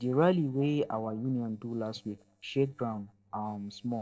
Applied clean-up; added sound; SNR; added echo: neural separator model SepFormer DNS4.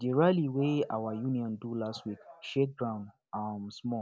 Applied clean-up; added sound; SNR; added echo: none; none; none; none.